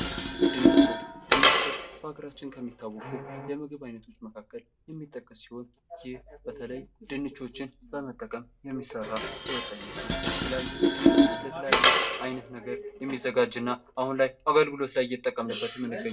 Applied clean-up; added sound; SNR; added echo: none; Dishes, pots, and pans; -4 dB; reverberation time 0.2 s.